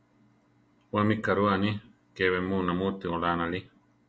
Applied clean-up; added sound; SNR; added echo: none; none; none; none.